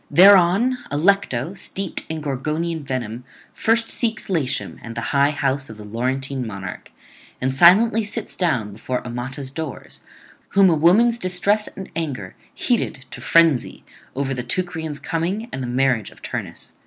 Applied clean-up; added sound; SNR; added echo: none; none; none; none.